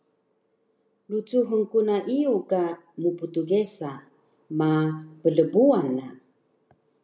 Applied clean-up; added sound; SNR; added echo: none; none; none; none.